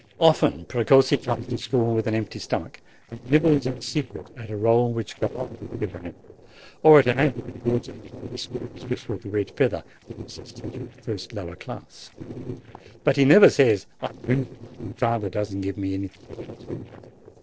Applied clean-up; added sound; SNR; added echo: neural separator model SepFormer DNS4.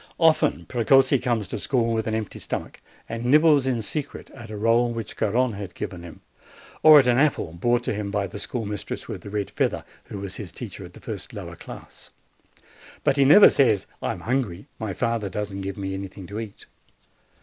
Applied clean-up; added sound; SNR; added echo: none; none; none; none.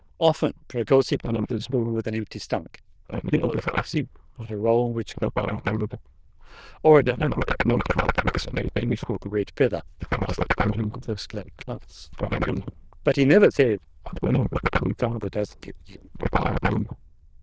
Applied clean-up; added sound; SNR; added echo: neural diffusion model UNIVERSE++.